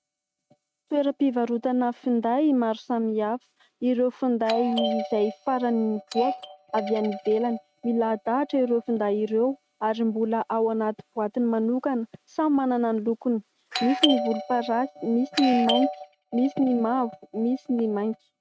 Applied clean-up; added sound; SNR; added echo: neural mask model RNNoise.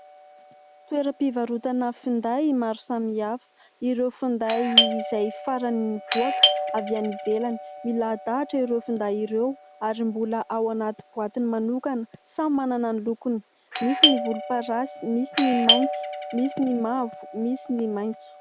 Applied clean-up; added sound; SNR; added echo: none; Doorbell; 3 dB; none.